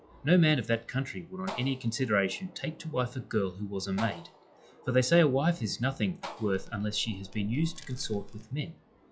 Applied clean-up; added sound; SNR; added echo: classical method log-MMSE.